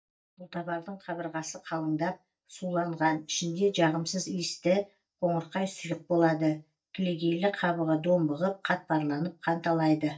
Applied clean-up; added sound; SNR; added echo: neural mask model DeepFilterNet 3.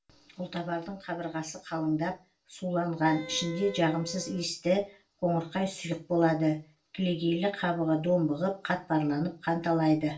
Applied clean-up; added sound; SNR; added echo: none; Wind instrument, woodwind instrument; 12 dB; reverberation time 0.2 s.